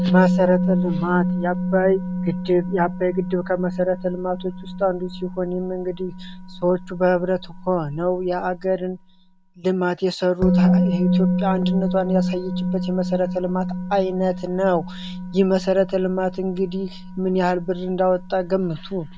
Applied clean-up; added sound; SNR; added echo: none; Musical instrument; 2 dB; none.